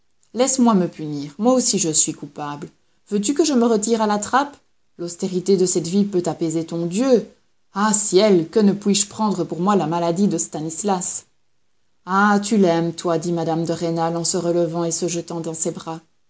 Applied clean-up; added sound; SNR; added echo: none; none; none; none.